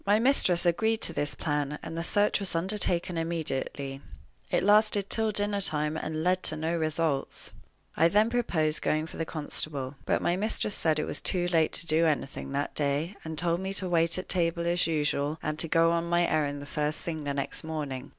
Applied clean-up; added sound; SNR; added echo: none; none; none; none.